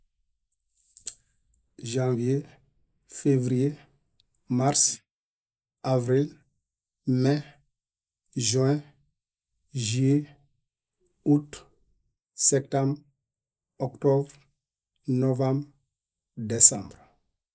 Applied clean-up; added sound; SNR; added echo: neural mask model Resemble Enhance denoiser.